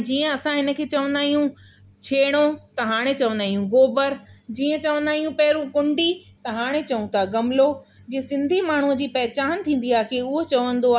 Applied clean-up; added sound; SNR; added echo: none; none; none; none.